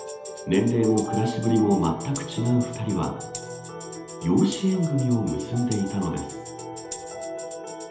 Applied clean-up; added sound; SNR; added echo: none; Tambourine; 17 dB; reverberation time 0.8 s.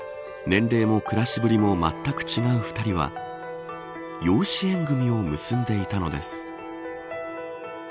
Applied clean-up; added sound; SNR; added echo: none; none; none; none.